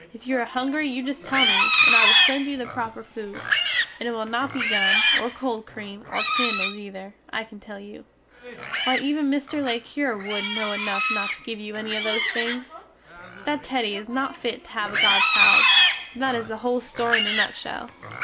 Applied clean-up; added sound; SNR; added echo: none; Livestock, farm animals, working animals; -4 dB; none.